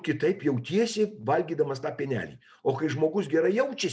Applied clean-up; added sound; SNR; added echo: none; none; none; none.